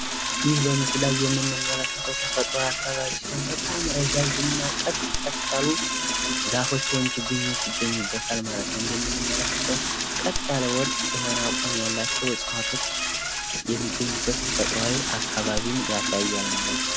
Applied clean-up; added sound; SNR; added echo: none; Toilet flush / Door; -3 dB; none.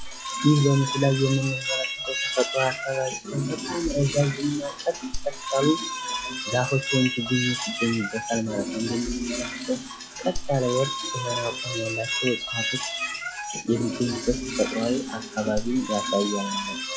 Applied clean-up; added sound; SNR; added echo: classical method log-MMSE.